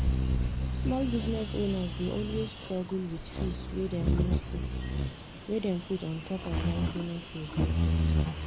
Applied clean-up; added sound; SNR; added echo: none; Bird vocalization, bird call, bird song; -3 dB; none.